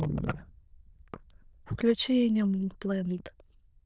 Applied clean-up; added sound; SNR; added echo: neural diffusion model UNIVERSE++.